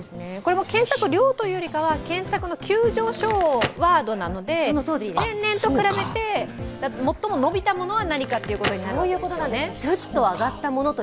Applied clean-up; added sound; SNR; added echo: none; Crackle; 16 dB; none.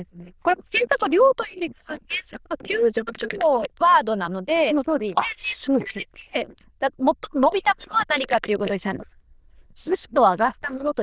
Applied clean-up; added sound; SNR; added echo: neural diffusion model UNIVERSE++.